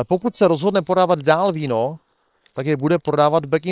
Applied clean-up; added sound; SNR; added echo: neural separator model SepFormer WHAM!.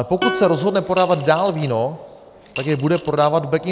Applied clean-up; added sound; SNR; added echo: none; Coin (dropping) / Glass + Plucked string instrument; 11 dB; none.